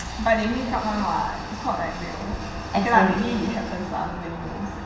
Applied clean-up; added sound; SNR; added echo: none; none; none; reverberation time 1.5 s.